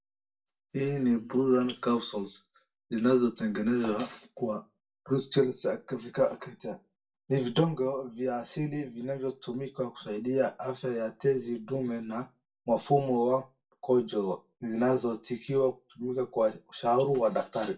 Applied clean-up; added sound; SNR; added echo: none; none; none; reverberation time 0.2 s.